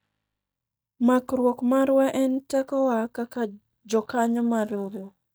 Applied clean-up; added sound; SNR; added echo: neural mask model DeepFilterNet 3.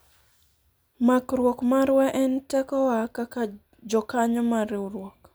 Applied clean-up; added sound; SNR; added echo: none; none; none; none.